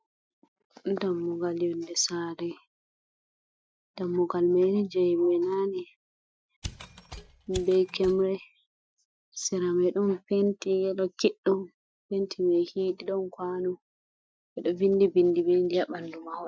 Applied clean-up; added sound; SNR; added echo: classical method Wiener filter.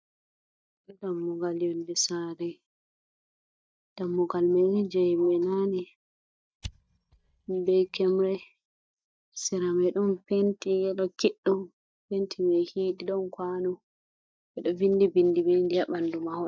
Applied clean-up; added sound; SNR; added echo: neural mask model DeepFilterNet 3.